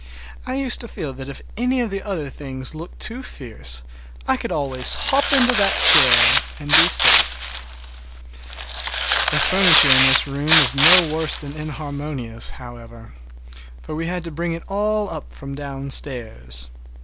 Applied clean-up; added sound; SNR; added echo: none; Tearing; -5 dB; none.